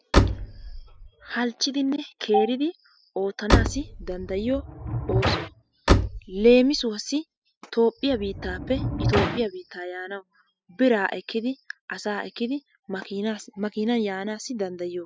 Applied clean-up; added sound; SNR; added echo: classical method spectral subtraction.